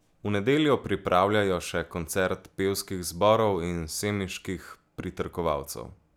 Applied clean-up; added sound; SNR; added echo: none; none; none; none.